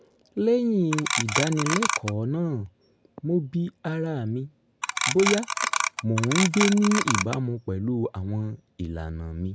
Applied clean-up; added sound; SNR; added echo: none; Clock; 1 dB; none.